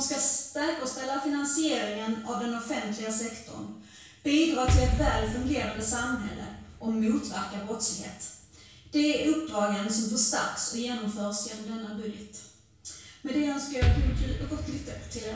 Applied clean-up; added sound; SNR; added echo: none; Explosion; 4 dB; reverberation time 0.6 s.